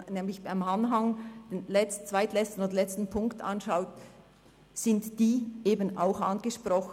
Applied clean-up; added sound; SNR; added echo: none; none; none; none.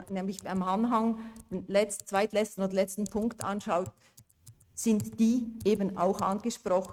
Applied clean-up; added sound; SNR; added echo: neural mask model RNNoise.